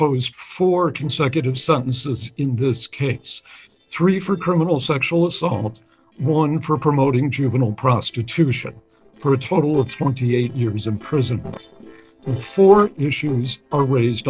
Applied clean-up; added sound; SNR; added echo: neural separator model SepFormer DNS4.